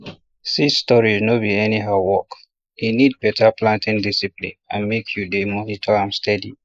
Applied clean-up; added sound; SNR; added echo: neural mask model Resemble Enhance denoiser.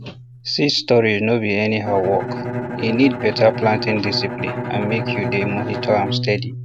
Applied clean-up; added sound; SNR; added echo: none; Bowed string instrument; 6 dB; none.